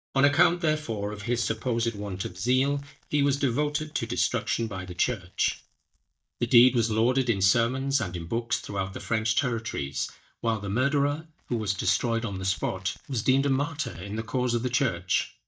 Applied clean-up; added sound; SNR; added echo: neural mask model DeepFilterNet 3.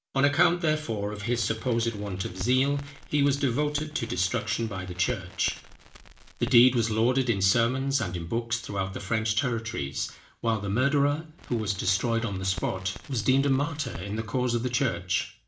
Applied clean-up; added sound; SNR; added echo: none; Crackle; 17 dB; reverberation time 0.4 s.